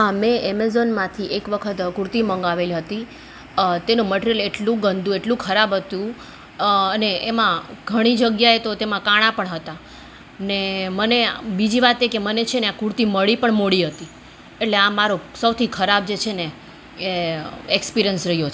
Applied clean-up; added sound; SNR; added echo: none; none; none; none.